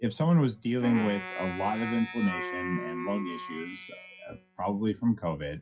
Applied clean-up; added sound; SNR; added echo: classical method WPE with log-MMSE.